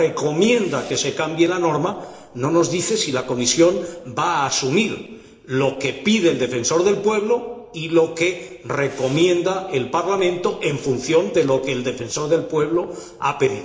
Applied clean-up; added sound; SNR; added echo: neural separator model SepFormer DNS4.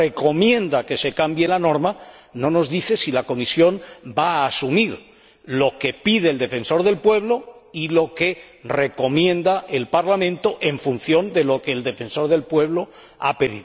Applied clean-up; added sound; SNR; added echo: none; none; none; none.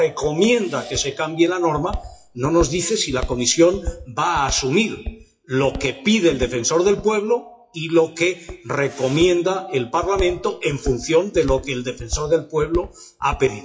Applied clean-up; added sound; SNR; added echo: classical method WPE with log-MMSE.